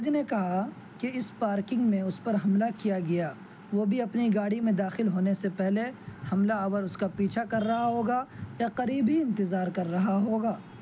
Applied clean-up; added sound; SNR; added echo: none; none; none; none.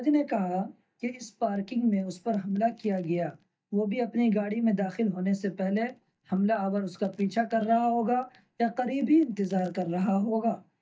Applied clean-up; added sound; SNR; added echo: neural mask model DeepFilterNet 3.